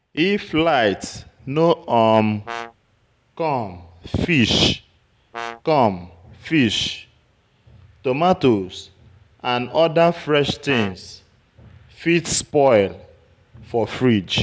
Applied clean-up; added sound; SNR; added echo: none; Brass instrument; 14 dB; none.